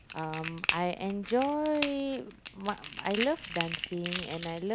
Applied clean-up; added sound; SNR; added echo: none; Crackle; 0 dB; none.